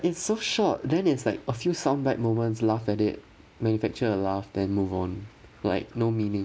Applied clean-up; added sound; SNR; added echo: none; none; none; none.